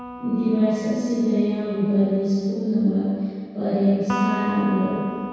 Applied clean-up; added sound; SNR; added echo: none; Electric guitar; 12 dB; reverberation time 2.0 s.